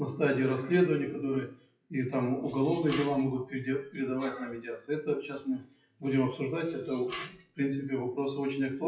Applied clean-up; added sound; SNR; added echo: classical method WPE with log-MMSE.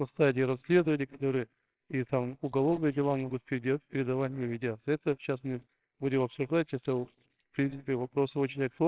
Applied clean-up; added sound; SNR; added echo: neural separator model SepFormer WHAMR!.